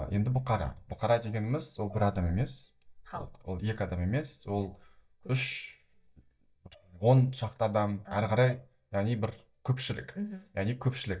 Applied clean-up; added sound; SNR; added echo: neural mask model DeepFilterNet 3.